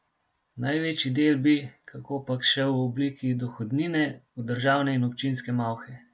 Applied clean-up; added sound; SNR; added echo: none; none; none; none.